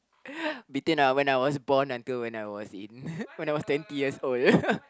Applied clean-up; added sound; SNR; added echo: none; none; none; none.